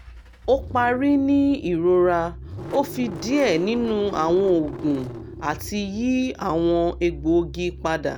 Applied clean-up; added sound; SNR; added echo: none; Engine starting / Car; 13 dB; none.